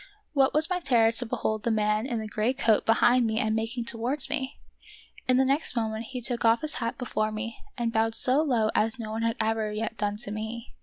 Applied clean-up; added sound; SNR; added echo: none; none; none; none.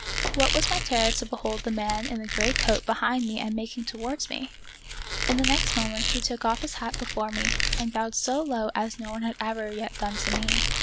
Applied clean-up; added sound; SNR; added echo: none; Squeak; 1 dB; none.